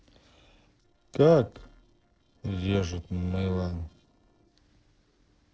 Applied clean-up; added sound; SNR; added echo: neural separator model SepFormer DNS4.